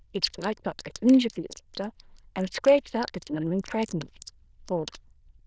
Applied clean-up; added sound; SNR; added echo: neural diffusion model UNIVERSE++.